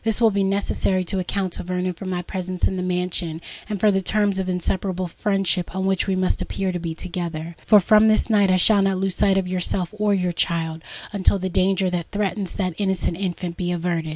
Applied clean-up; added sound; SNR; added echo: none; none; none; none.